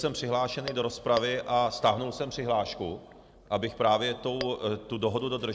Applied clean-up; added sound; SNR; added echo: none; Tap / Glass; 11 dB; none.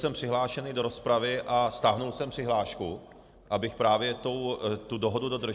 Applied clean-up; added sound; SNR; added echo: none; none; none; none.